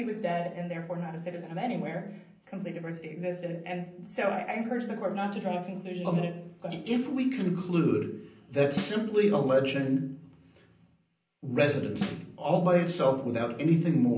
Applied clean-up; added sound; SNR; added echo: none; Snare drum; 13 dB; reverberation time 0.6 s.